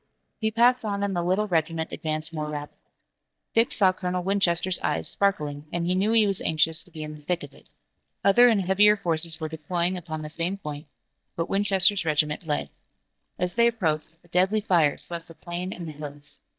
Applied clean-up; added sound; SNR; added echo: neural mask model DeepFilterNet 3.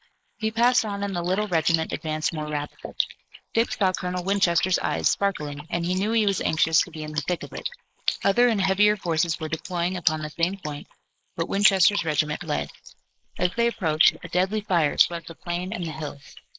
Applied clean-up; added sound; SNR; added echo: neural mask model Resemble Enhance denoiser.